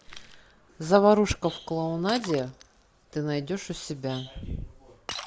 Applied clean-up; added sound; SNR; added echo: none; Shatter; 19 dB; none.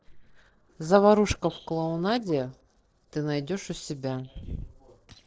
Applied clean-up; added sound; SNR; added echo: neural separator model SepFormer DNS4.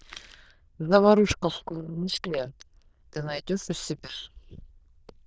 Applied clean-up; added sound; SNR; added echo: neural diffusion model UNIVERSE++.